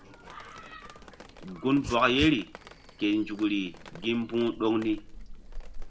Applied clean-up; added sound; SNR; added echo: none; Drip + Dog; 12 dB; none.